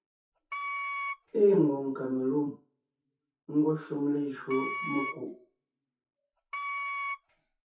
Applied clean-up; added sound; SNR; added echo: classical method WPE with log-MMSE.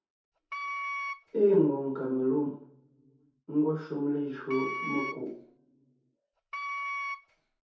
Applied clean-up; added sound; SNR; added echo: none; Wind instrument, woodwind instrument; 6 dB; reverberation time 0.6 s.